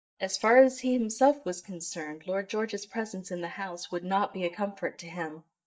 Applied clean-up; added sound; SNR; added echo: neural mask model DeepFilterNet 3.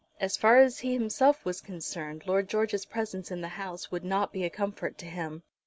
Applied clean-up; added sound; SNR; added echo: none; none; none; none.